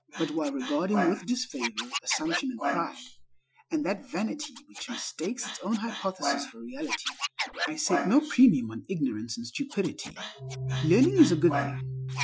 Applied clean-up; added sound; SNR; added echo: classical method Wiener filter.